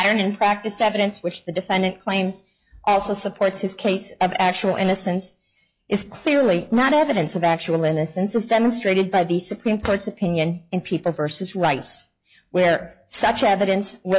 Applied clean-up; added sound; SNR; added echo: classical method log-MMSE.